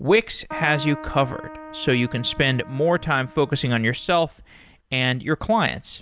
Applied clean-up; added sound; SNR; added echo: none; Keyboard (musical); 15 dB; none.